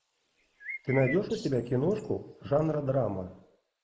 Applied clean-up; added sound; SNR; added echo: neural mask model Resemble Enhance denoiser.